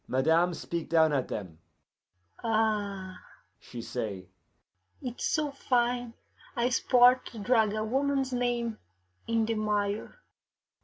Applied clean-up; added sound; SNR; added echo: none; none; none; none.